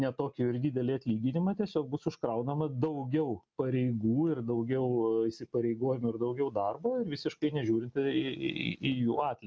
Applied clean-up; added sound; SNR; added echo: none; none; none; none.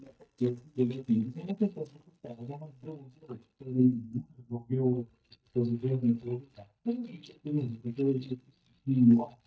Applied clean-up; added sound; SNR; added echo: neural mask model DeepFilterNet 3.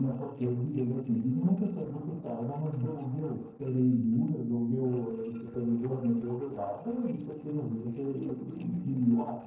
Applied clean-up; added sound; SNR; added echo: neural separator model SepFormer DNS4.